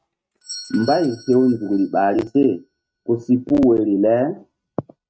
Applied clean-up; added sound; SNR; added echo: neural mask model RNNoise.